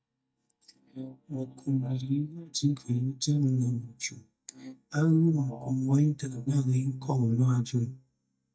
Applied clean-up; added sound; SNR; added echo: neural mask model DeepFilterNet 3.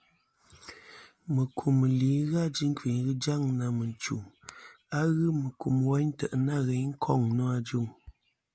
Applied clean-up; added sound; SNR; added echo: none; none; none; none.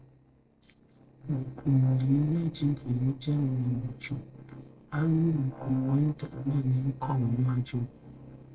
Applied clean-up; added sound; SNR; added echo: neural separator model SepFormer DNS4.